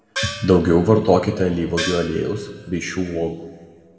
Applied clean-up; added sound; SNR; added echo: none; Gong; 12 dB; reverberation time 1.4 s.